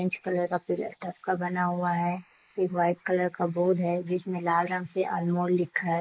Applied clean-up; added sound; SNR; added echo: neural mask model Resemble Enhance denoiser.